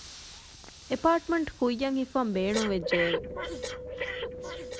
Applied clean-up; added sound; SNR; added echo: none; Breathing; 6 dB; none.